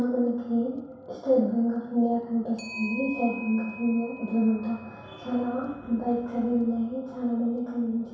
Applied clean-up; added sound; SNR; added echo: none; Clock; 18 dB; reverberation time 0.7 s.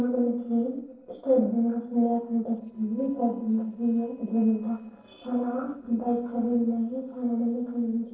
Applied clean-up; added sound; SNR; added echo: neural separator model SepFormer DNS4.